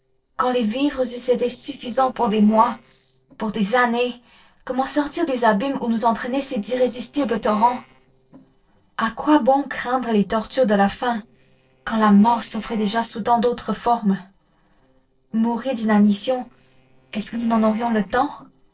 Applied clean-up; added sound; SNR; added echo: neural separator model SepFormer DNS4.